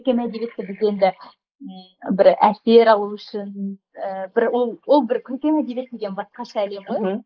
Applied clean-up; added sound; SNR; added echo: neural mask model Resemble Enhance denoiser.